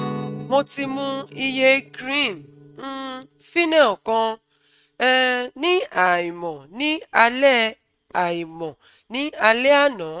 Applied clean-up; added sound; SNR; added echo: neural mask model RNNoise.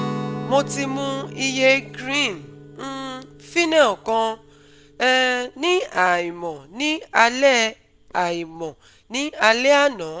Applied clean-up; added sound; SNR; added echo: none; Guitar; 15 dB; none.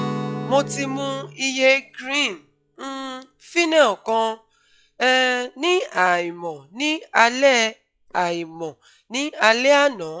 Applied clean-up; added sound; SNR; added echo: classical method log-MMSE.